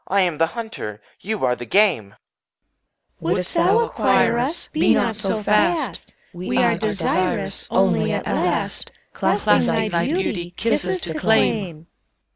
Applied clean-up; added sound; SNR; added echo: none; none; none; none.